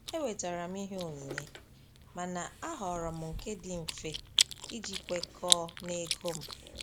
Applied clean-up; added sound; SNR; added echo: none; Chewing, mastication; -2 dB; none.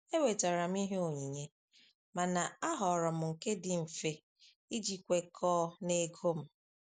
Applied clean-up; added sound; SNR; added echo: none; none; none; none.